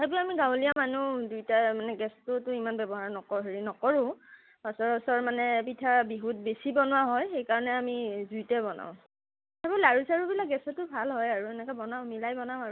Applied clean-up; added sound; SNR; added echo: none; none; none; none.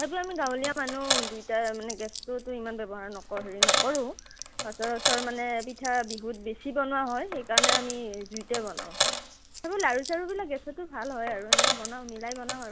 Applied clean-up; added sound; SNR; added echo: none; Coin (dropping); -1 dB; none.